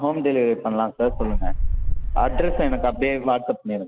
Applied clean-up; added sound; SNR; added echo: none; Wind; -1 dB; none.